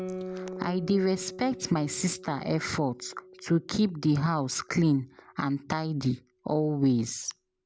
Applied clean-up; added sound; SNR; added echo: none; Guitar; 15 dB; none.